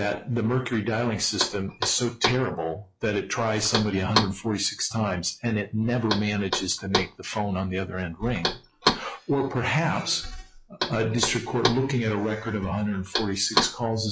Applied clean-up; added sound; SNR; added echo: classical method log-MMSE.